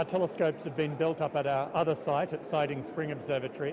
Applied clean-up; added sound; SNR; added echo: none; none; none; none.